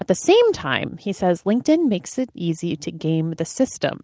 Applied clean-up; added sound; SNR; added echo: none; none; none; none.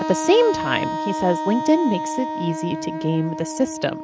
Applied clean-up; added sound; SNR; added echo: none; Wind instrument, woodwind instrument; 5 dB; none.